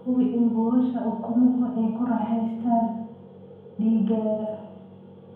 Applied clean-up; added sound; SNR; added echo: none; none; none; reverberation time 0.9 s.